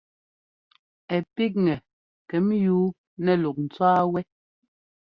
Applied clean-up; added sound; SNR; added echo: none; none; none; none.